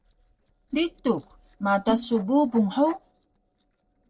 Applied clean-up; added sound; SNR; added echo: neural separator model SepFormer DNS4.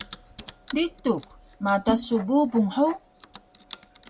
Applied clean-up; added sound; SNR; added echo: none; Typing; 12 dB; none.